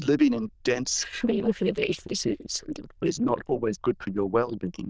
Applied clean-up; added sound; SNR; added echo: neural diffusion model UNIVERSE++.